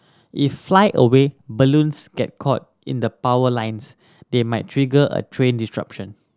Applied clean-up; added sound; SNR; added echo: none; none; none; none.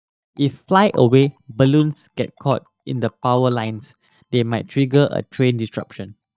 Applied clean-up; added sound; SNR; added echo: neural mask model DeepFilterNet 3.